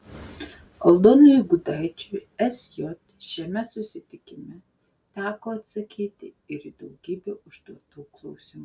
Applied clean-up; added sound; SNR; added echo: none; none; none; none.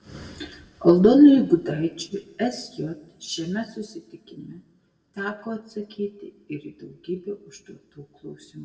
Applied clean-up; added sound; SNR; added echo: none; none; none; reverberation time 0.7 s.